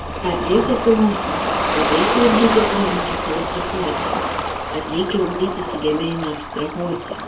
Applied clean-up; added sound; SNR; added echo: none; Ocean; 1 dB; reverberation time 0.3 s.